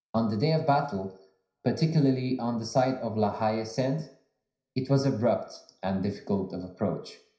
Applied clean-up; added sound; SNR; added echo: none; none; none; reverberation time 0.5 s.